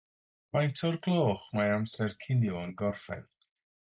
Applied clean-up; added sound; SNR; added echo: neural mask model Resemble Enhance denoiser.